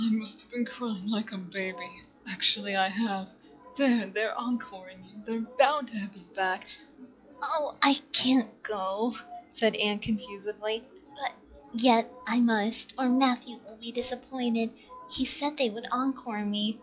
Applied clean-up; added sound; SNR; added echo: classical method log-MMSE.